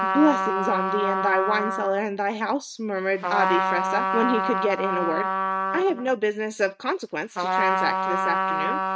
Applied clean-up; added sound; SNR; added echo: neural mask model RNNoise.